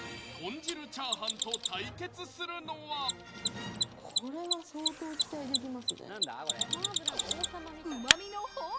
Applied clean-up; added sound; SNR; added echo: none; Mechanisms; -4 dB; none.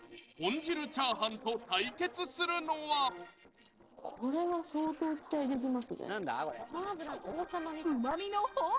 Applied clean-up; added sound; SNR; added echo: neural separator model SepFormer DNS4.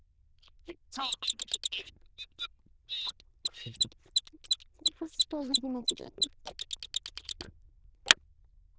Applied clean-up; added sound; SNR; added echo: neural diffusion model UNIVERSE++.